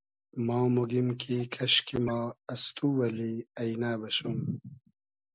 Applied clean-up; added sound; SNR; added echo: none; none; none; none.